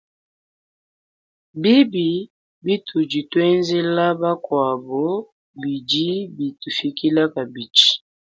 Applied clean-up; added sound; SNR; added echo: none; none; none; none.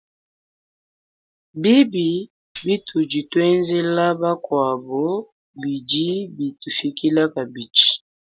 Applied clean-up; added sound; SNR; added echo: none; Tambourine; 5 dB; none.